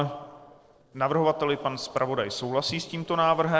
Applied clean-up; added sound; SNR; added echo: neural separator model SepFormer DNS4.